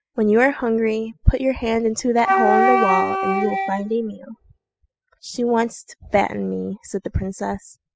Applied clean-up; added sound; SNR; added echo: classical method spectral subtraction.